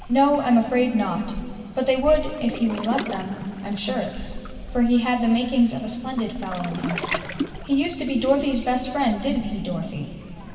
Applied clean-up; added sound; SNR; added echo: none; Waves, surf; 11 dB; reverberation time 2.4 s.